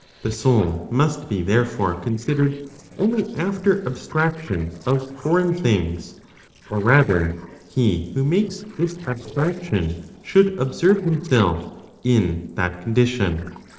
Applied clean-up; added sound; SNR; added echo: neural separator model SepFormer DNS4.